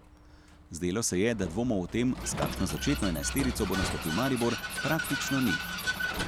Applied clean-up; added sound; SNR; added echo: none; Vehicle; 4 dB; none.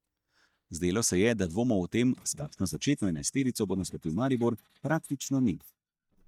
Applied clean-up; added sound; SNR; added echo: neural mask model DeepFilterNet 3.